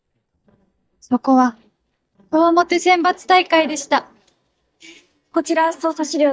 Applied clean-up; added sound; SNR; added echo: neural mask model DeepFilterNet 3.